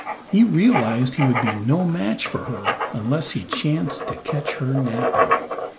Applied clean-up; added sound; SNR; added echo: none; Writing; 5 dB; none.